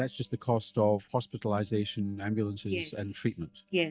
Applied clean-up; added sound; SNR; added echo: neural mask model DeepFilterNet 3.